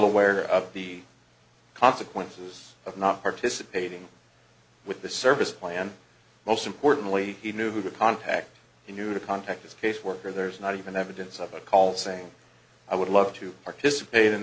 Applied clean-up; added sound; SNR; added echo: none; none; none; none.